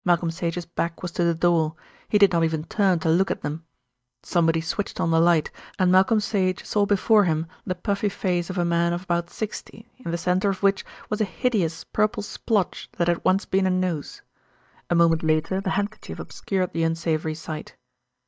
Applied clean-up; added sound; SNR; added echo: neural mask model DeepFilterNet 3.